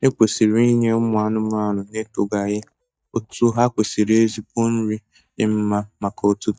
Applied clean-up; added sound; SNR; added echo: neural mask model DeepFilterNet 3.